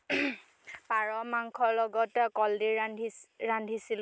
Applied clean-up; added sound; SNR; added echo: none; none; none; none.